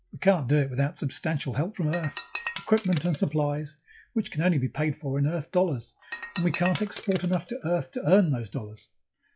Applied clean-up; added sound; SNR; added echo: classical method log-MMSE.